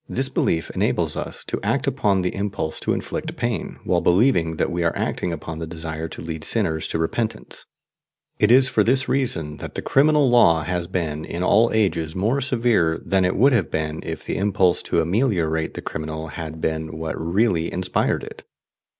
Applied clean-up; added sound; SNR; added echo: none; none; none; none.